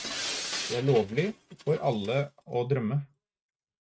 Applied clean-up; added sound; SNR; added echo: neural mask model RNNoise.